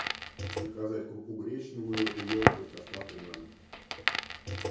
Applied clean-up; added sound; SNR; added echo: none; Crackle; -3 dB; reverberation time 0.6 s.